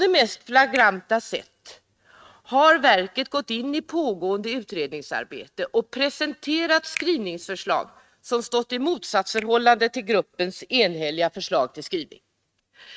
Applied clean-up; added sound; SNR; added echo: neural mask model RNNoise.